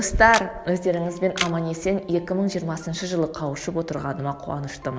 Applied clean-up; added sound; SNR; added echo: none; Camera; 10 dB; none.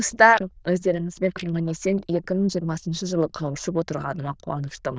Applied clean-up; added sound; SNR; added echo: neural diffusion model UNIVERSE++.